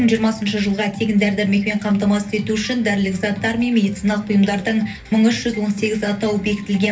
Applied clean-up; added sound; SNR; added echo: none; none; none; reverberation time 0.3 s.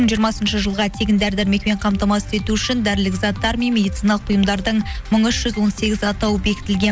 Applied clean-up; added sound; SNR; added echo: none; none; none; none.